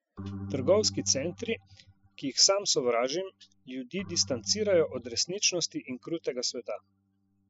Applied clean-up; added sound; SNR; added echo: classical method spectral subtraction.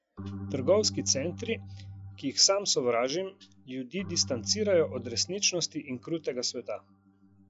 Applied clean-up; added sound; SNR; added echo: classical method log-MMSE.